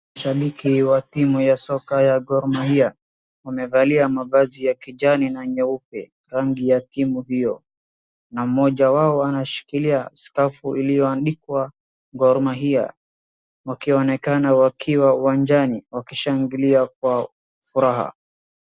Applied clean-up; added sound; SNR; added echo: none; none; none; none.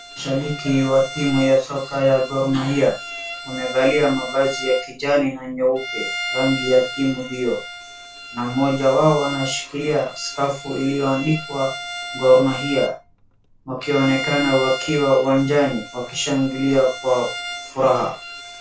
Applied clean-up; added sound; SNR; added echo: none; Bowed string instrument; 11 dB; reverberation time 0.2 s.